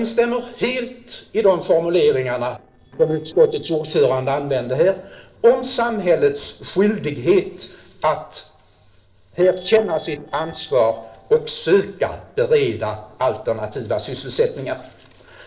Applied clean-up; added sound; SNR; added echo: neural separator model SepFormer DNS4.